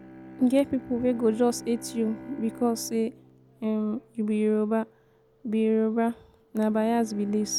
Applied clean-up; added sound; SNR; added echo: none; Bowed string instrument; 18 dB; none.